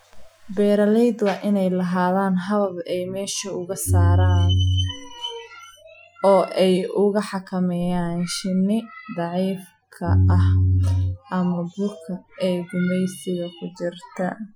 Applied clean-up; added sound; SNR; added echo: classical method Wiener filter.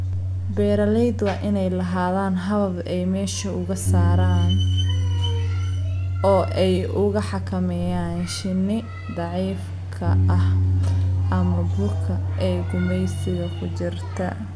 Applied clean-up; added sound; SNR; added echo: none; Bass guitar; -1 dB; none.